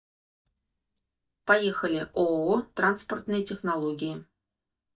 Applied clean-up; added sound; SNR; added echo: neural mask model DeepFilterNet 3.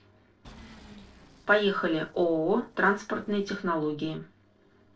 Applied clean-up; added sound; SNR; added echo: neural separator model SepFormer DNS4.